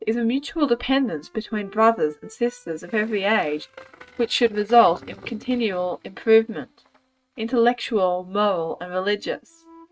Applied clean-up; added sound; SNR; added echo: neural mask model RNNoise.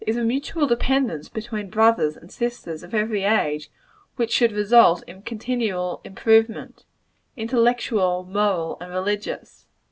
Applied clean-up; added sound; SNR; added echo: none; none; none; none.